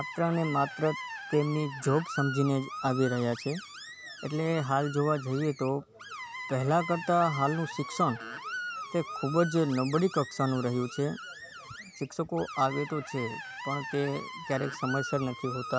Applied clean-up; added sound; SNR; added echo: none; Screech; 11 dB; none.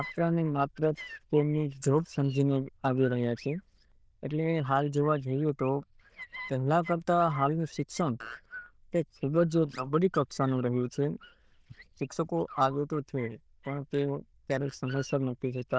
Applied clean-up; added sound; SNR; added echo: neural diffusion model UNIVERSE++.